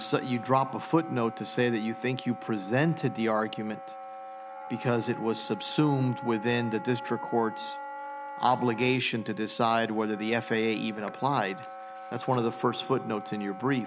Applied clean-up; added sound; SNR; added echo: none; Wind instrument, woodwind instrument; 12 dB; none.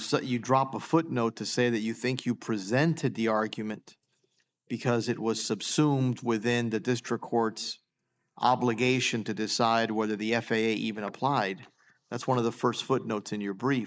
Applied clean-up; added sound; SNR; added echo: neural mask model Resemble Enhance denoiser.